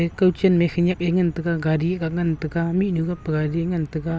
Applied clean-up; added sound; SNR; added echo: none; none; none; none.